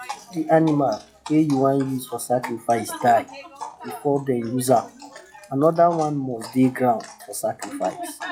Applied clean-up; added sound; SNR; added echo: classical method log-MMSE.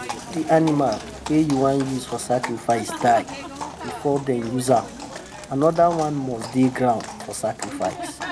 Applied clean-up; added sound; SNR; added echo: none; Livestock, farm animals, working animals; 12 dB; none.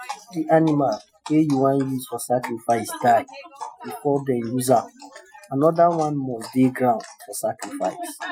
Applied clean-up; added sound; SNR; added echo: classical method Wiener filter.